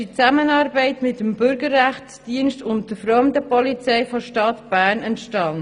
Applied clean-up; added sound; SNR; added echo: none; none; none; none.